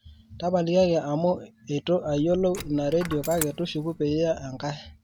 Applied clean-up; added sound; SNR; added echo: none; Coin (dropping); 14 dB; none.